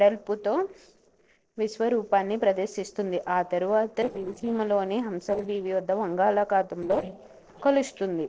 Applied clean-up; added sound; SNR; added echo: neural separator model SepFormer DNS4.